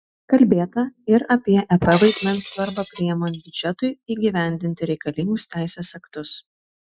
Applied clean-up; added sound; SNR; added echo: classical method Wiener filter.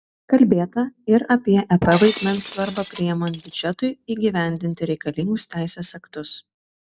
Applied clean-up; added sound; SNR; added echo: none; Shatter; 12 dB; none.